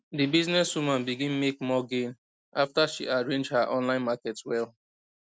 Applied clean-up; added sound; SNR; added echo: none; none; none; none.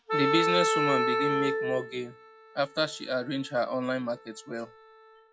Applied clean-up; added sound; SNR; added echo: classical method log-MMSE.